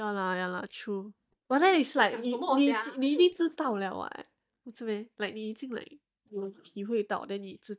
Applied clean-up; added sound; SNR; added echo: neural mask model DeepFilterNet 3.